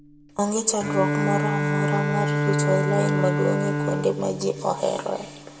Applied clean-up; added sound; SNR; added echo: none; Bowed string instrument; 0 dB; reverberation time 0.6 s.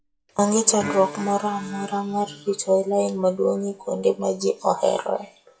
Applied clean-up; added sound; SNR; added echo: classical method WPE with log-MMSE.